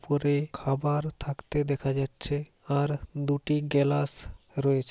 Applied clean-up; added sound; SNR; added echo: none; none; none; none.